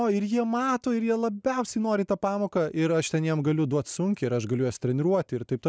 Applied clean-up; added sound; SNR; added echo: none; none; none; none.